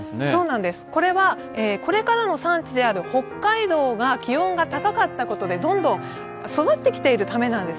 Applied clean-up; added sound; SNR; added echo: none; none; none; none.